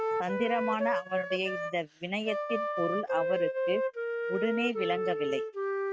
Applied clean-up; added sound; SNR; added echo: neural mask model RNNoise.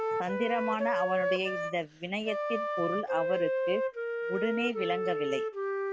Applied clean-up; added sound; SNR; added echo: none; Wind instrument, woodwind instrument; -2 dB; none.